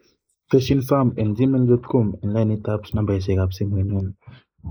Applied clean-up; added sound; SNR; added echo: neural mask model Resemble Enhance denoiser.